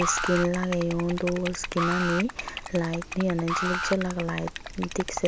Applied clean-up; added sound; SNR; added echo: none; Alarm + Liquid; 5 dB; none.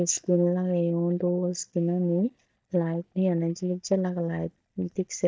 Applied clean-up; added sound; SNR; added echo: neural mask model DeepFilterNet 3.